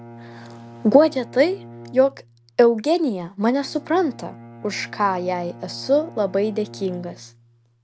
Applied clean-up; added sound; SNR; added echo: none; Bowed string instrument; 19 dB; none.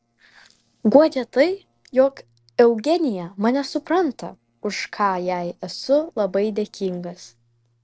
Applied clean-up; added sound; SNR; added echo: neural separator model SepFormer DNS4.